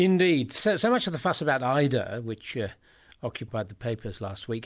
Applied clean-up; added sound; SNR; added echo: none; none; none; none.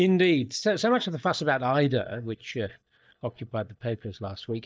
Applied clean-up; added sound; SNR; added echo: neural mask model DeepFilterNet 3.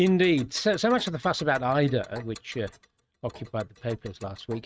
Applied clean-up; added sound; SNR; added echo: neural mask model RNNoise.